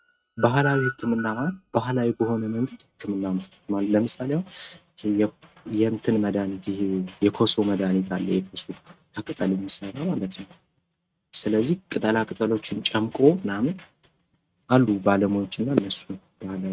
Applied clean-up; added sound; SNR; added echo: neural mask model RNNoise.